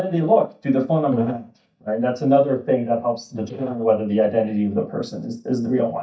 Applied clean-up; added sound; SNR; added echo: neural mask model DeepFilterNet 3.